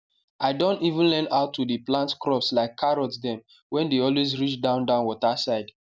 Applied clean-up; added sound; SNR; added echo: none; none; none; none.